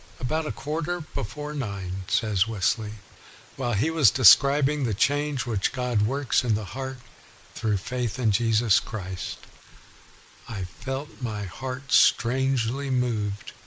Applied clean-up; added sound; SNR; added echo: neural mask model Resemble Enhance denoiser.